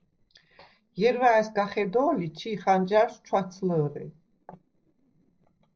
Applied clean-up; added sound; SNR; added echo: neural separator model SepFormer DNS4.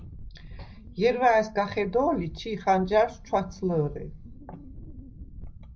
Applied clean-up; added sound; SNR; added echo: none; Wind; 16 dB; reverberation time 0.4 s.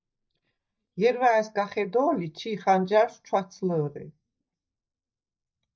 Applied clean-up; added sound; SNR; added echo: neural mask model DeepFilterNet 3.